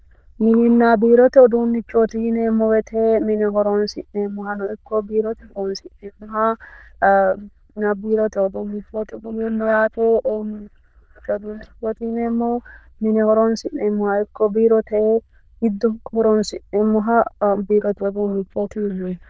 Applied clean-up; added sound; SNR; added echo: neural diffusion model UNIVERSE++.